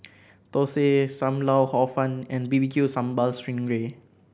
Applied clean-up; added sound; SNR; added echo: none; none; none; none.